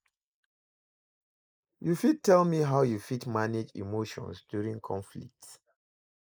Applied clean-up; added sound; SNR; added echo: neural mask model Resemble Enhance denoiser.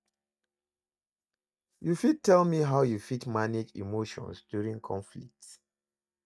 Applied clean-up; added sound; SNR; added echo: neural mask model DeepFilterNet 3.